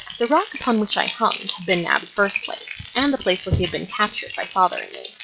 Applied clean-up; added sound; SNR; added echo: classical method log-MMSE.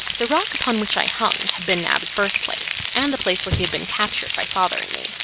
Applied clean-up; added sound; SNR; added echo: none; Frying (food); 3 dB; none.